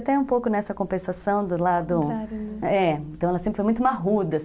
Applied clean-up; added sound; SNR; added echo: none; none; none; none.